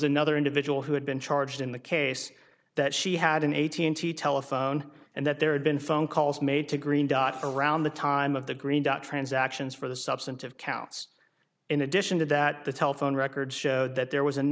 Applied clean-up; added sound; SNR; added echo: none; none; none; none.